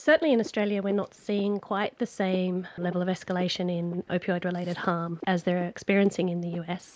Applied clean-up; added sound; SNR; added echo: neural mask model Resemble Enhance denoiser.